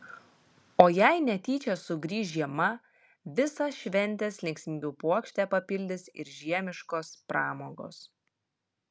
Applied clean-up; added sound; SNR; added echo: none; none; none; none.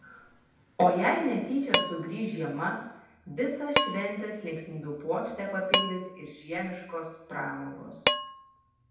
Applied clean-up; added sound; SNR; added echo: none; Dishes, pots, and pans; 1 dB; reverberation time 0.8 s.